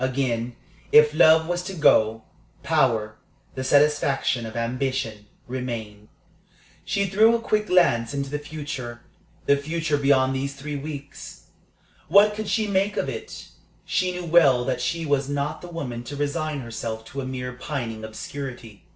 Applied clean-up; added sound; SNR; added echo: none; none; none; none.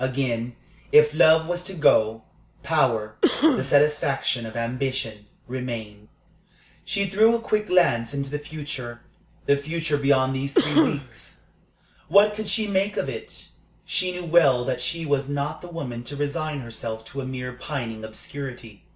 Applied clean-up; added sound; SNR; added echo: none; Cough; 0 dB; none.